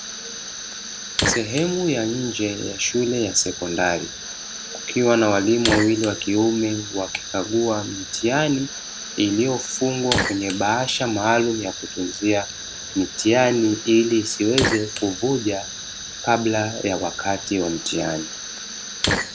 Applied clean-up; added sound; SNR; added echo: none; Fire; 7 dB; none.